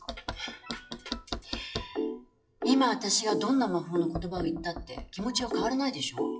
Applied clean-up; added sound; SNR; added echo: classical method WPE with log-MMSE.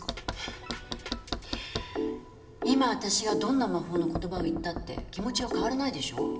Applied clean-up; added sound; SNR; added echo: none; Knock; 10 dB; reverberation time 2.2 s.